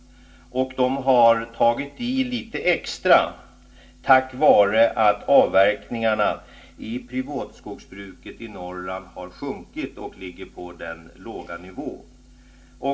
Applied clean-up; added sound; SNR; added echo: none; none; none; reverberation time 0.3 s.